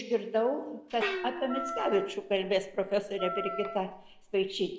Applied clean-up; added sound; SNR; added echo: none; Gong + Wind instrument, woodwind instrument; 7 dB; none.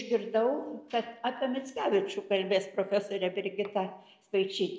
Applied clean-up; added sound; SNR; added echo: none; none; none; none.